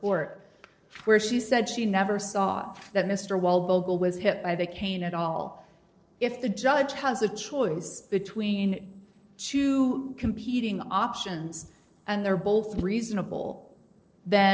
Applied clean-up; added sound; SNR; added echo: neural separator model SepFormer DNS4.